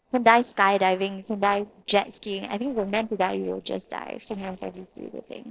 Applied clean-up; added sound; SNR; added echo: neural separator model SepFormer DNS4.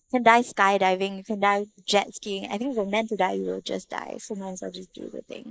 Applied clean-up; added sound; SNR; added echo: neural mask model Resemble Enhance denoiser.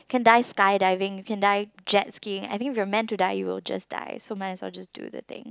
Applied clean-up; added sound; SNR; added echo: none; none; none; none.